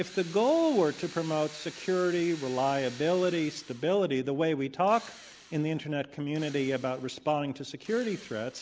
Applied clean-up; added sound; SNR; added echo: none; Drill; 20 dB; none.